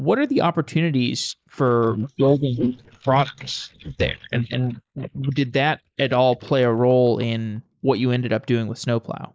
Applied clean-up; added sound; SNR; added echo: neural mask model Resemble Enhance denoiser.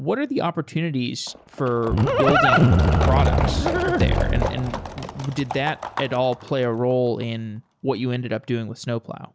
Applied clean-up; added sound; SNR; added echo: none; Livestock, farm animals, working animals; -2 dB; none.